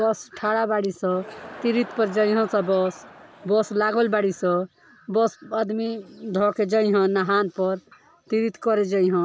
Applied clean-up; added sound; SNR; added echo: none; Crowd; 18 dB; none.